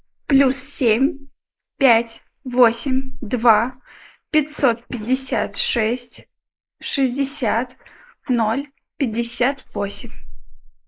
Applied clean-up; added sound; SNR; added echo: neural mask model Resemble Enhance denoiser.